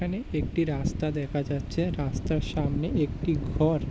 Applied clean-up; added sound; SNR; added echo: none; none; none; none.